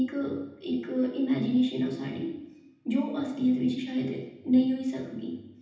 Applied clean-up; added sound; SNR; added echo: none; none; none; reverberation time 0.9 s.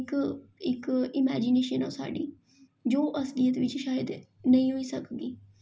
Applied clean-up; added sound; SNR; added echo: none; none; none; none.